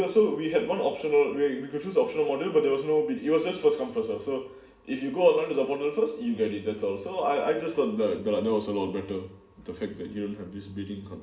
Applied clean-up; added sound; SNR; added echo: none; none; none; reverberation time 0.8 s.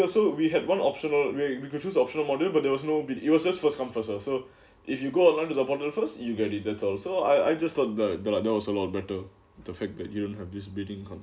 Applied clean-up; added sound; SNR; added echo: none; none; none; none.